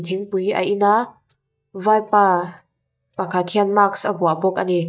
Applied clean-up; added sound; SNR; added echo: neural mask model DeepFilterNet 3.